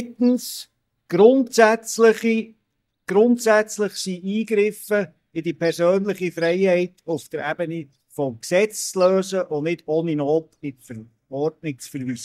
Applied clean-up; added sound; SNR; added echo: neural mask model DeepFilterNet 3.